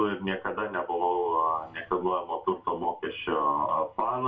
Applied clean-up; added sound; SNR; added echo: none; none; none; reverberation time 0.2 s.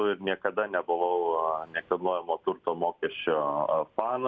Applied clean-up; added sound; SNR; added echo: none; none; none; none.